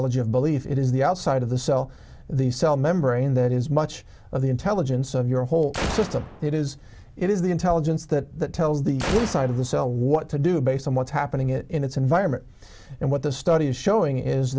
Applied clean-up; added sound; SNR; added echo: none; Gunshot, gunfire; 12 dB; none.